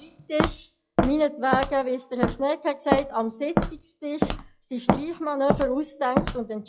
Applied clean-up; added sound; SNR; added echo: classical method log-MMSE.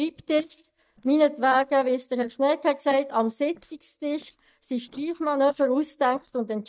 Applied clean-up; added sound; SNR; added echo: neural mask model DeepFilterNet 3.